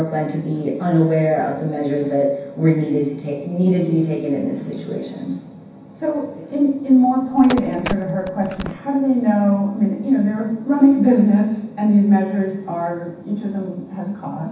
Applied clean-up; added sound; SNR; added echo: none; Telephone; 11 dB; reverberation time 0.7 s.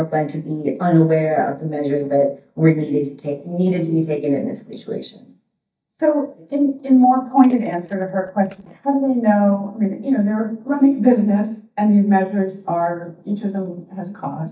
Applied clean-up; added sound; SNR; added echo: neural mask model DeepFilterNet 3.